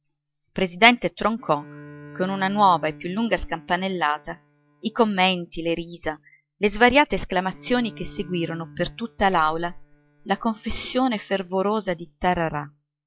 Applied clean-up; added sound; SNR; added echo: classical method log-MMSE.